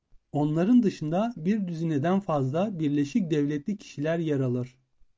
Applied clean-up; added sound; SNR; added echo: none; none; none; none.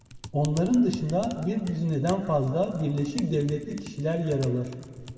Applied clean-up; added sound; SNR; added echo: none; Typing; 18 dB; reverberation time 1.8 s.